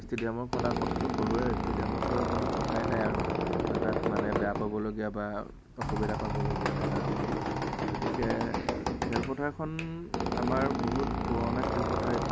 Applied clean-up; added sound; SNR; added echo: none; Squeak; -3 dB; none.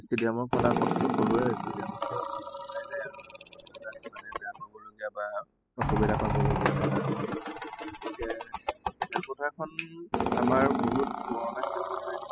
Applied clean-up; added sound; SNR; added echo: classical method spectral subtraction.